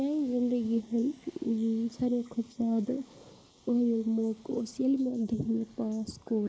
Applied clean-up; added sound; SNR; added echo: neural mask model Resemble Enhance denoiser.